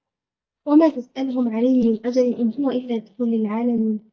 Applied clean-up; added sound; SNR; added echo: neural mask model DeepFilterNet 3.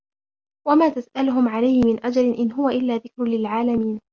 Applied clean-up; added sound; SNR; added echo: none; none; none; none.